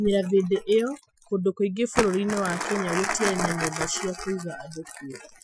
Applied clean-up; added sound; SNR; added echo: classical method Wiener filter.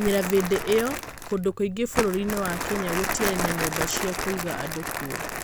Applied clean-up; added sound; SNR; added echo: none; Crumpling, crinkling; 4 dB; none.